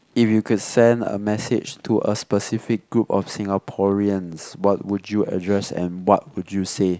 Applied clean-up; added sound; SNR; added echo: none; none; none; none.